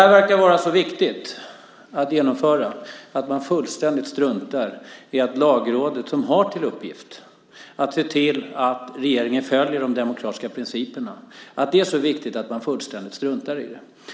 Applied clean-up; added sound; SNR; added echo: none; none; none; none.